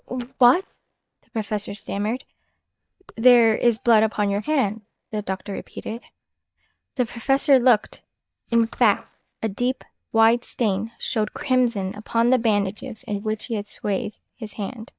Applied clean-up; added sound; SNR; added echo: neural mask model DeepFilterNet 3.